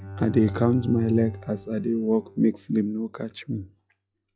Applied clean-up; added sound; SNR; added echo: classical method log-MMSE.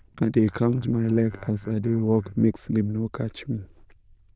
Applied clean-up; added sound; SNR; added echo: neural diffusion model UNIVERSE++.